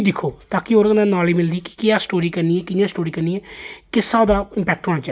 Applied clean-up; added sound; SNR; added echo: none; none; none; none.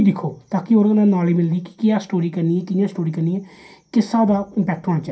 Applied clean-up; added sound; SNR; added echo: none; none; none; reverberation time 0.3 s.